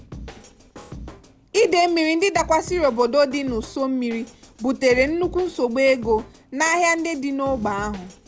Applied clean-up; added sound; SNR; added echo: none; Drum kit; 18 dB; none.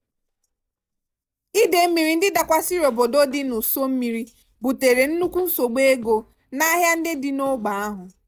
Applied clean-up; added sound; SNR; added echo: neural mask model DeepFilterNet 3.